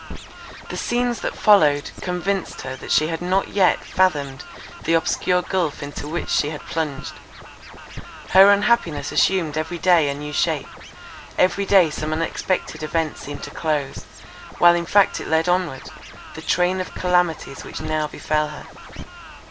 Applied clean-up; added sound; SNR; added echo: none; Scratching (performance technique); 18 dB; none.